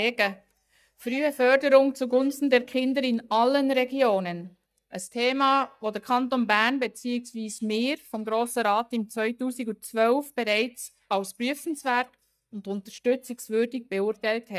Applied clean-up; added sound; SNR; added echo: neural mask model DeepFilterNet 3.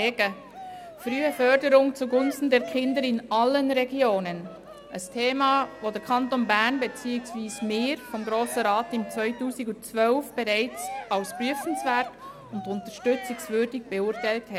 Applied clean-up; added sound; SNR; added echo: none; Cheering; 15 dB; none.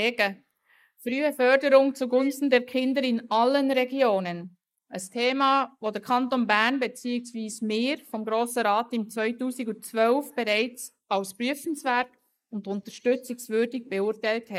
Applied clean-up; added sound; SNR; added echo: neural mask model Resemble Enhance denoiser.